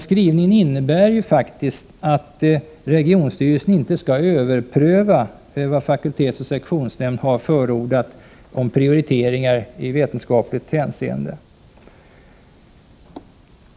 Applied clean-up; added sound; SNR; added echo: none; none; none; none.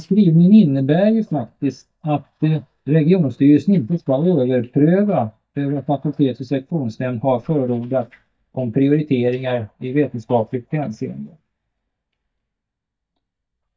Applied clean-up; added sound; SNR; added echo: neural mask model DeepFilterNet 3.